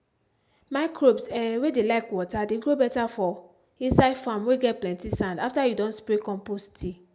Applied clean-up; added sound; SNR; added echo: none; none; none; none.